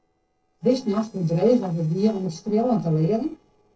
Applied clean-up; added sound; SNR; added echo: neural separator model SepFormer DNS4.